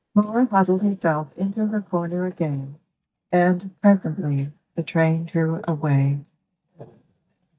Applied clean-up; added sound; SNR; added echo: neural mask model DeepFilterNet 3.